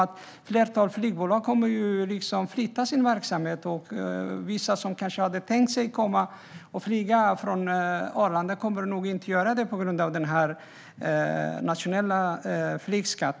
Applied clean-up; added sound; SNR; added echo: none; none; none; none.